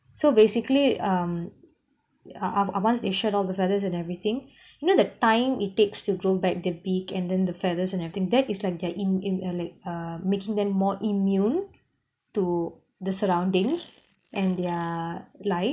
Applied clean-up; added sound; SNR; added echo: neural mask model Resemble Enhance denoiser.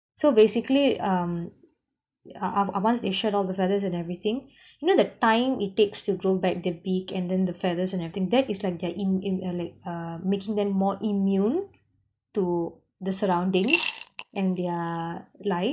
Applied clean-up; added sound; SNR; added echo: neural mask model DeepFilterNet 3.